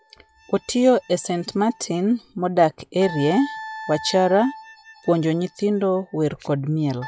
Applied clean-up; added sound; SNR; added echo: classical method log-MMSE.